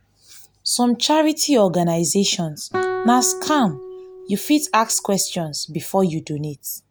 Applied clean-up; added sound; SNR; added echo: none; Guitar; 10 dB; none.